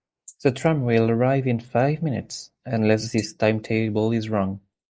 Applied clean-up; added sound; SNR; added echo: neural mask model Resemble Enhance denoiser.